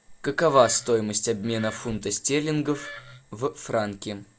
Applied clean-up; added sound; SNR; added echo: none; Wood; 18 dB; none.